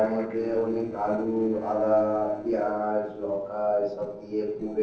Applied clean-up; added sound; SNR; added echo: neural separator model SepFormer DNS4.